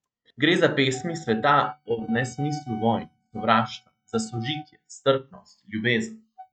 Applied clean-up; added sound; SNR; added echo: neural mask model RNNoise.